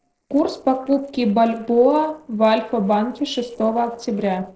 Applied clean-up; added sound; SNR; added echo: neural separator model SepFormer DNS4.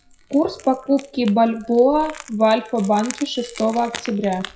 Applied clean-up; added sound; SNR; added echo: classical method WPE with log-MMSE.